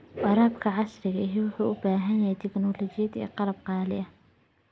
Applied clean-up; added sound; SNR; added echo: none; none; none; none.